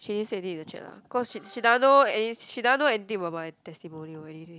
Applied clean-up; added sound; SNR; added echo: none; none; none; none.